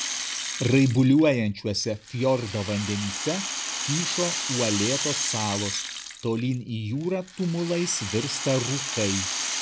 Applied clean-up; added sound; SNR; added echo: none; Rattle (instrument); 6 dB; none.